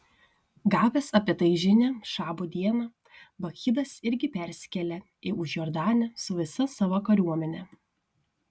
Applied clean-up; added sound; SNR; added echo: none; none; none; none.